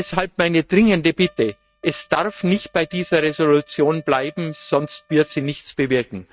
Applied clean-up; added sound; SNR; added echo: neural mask model RNNoise.